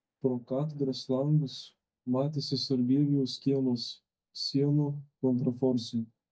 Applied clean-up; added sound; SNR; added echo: neural mask model DeepFilterNet 3.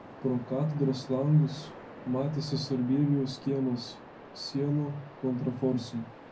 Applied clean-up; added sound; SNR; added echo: none; Waves, surf; 17 dB; reverberation time 0.4 s.